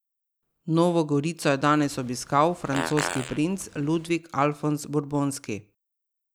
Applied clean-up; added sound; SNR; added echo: none; Fart; 10 dB; none.